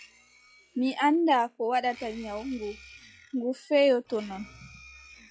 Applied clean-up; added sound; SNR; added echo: classical method log-MMSE.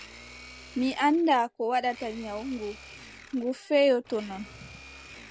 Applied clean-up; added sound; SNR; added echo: none; Domestic sounds, home sounds; 19 dB; none.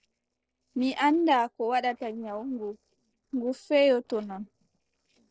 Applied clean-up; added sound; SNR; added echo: neural separator model SepFormer DNS4.